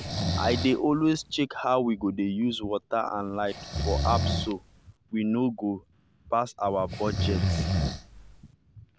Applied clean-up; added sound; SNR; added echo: none; Breathing; 4 dB; none.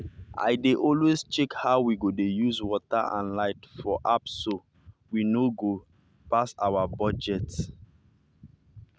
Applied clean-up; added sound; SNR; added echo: none; none; none; none.